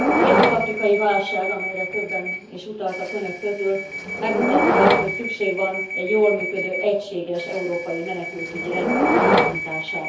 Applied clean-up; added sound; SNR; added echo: none; Subway, metro, underground / Door; -1 dB; reverberation time 0.5 s.